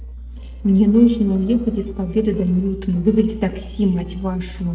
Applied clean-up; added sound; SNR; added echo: neural separator model SepFormer DNS4.